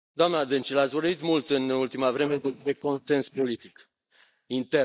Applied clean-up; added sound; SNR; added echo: neural mask model DeepFilterNet 3.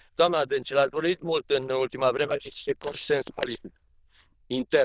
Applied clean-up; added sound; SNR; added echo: neural diffusion model UNIVERSE++.